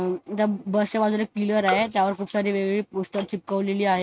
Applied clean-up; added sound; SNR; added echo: neural mask model RNNoise.